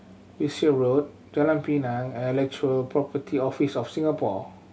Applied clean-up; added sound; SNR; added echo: none; none; none; none.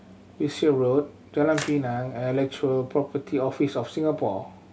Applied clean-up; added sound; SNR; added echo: none; Splash, splatter; 15 dB; none.